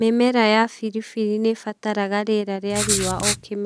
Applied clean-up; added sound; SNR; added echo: none; Writing; 1 dB; none.